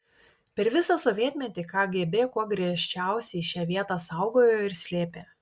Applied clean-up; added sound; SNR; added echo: none; none; none; none.